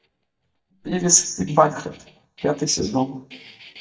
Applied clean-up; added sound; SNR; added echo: neural mask model DeepFilterNet 3.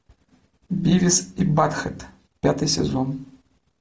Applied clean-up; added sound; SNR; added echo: none; none; none; none.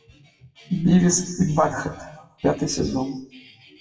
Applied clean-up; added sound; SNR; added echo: classical method WPE with log-MMSE.